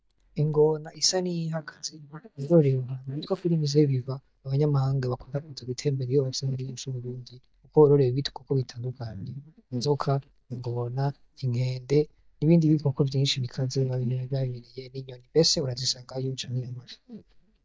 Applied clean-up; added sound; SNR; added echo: neural mask model DeepFilterNet 3.